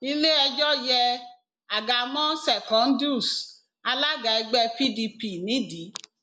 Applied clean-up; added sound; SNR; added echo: none; none; none; none.